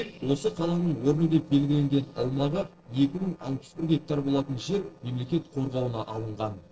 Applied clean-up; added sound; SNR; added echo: neural separator model SepFormer DNS4.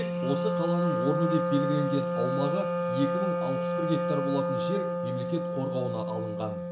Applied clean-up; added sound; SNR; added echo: none; Wind instrument, woodwind instrument; -2 dB; reverberation time 0.6 s.